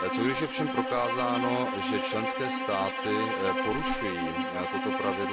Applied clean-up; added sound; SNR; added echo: none; Bowed string instrument; -1 dB; none.